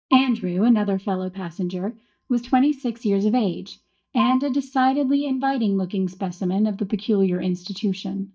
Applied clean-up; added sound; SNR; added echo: neural mask model DeepFilterNet 3.